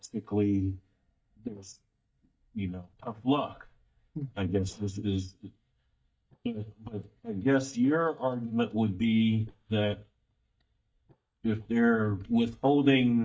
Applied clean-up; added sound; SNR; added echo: neural mask model DeepFilterNet 3.